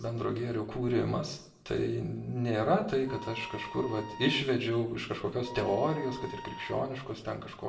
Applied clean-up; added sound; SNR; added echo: none; Wind instrument, woodwind instrument; 13 dB; reverberation time 0.6 s.